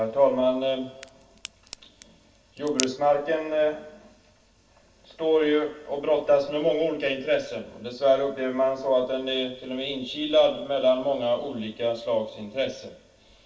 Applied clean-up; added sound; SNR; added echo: none; Crack; 12 dB; reverberation time 0.2 s.